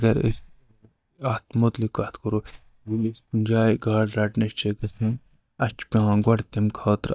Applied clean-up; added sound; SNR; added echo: neural mask model DeepFilterNet 3.